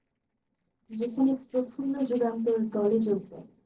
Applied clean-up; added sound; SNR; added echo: neural separator model SepFormer DNS4.